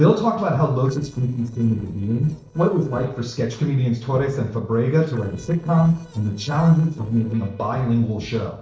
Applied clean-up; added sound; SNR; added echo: neural separator model SepFormer DNS4.